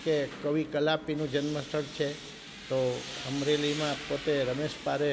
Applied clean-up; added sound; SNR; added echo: none; Tools; 12 dB; none.